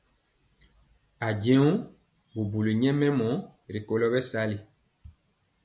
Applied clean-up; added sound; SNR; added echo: none; none; none; none.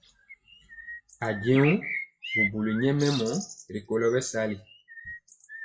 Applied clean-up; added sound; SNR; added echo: classical method WPE with log-MMSE.